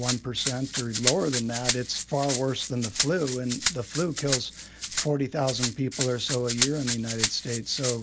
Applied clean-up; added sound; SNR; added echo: none; Rattle (instrument); 3 dB; none.